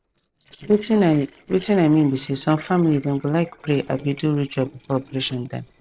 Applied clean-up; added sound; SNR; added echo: neural separator model SepFormer DNS4.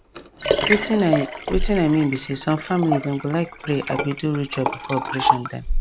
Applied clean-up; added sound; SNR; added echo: none; Liquid; 2 dB; none.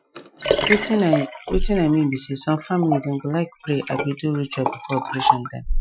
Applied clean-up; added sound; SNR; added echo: classical method Wiener filter.